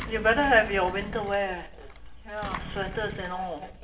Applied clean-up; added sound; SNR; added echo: none; Engine; 11 dB; reverberation time 0.7 s.